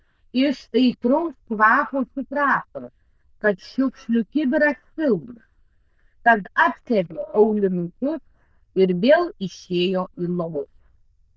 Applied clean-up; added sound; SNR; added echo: neural diffusion model UNIVERSE++.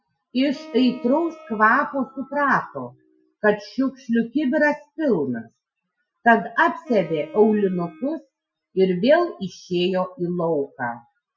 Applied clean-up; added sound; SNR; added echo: classical method Wiener filter.